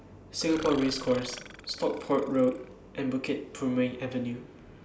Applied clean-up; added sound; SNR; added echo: none; Burping, eructation; 15 dB; none.